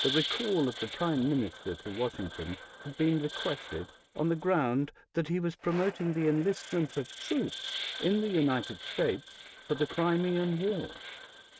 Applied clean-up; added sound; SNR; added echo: neural mask model RNNoise.